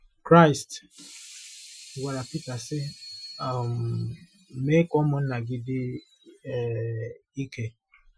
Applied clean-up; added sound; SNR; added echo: classical method Wiener filter.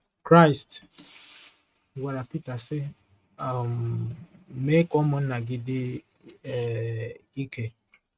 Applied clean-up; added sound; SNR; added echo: neural mask model RNNoise.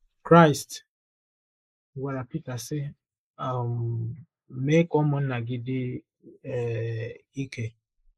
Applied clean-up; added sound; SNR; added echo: neural mask model Resemble Enhance denoiser.